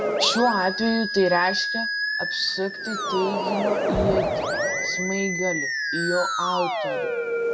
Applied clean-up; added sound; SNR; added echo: none; Musical instrument + Wind; 0 dB; none.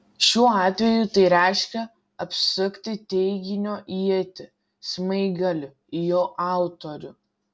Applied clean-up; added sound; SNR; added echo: none; none; none; none.